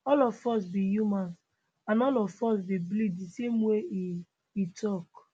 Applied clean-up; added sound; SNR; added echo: none; none; none; none.